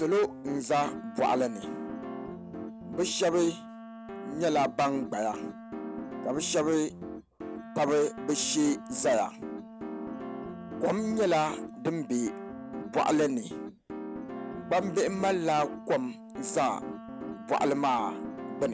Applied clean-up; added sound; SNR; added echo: none; Wind instrument, woodwind instrument + Piano; 9 dB; none.